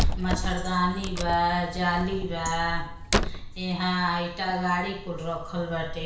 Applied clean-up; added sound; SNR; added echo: none; Wood; 3 dB; reverberation time 0.5 s.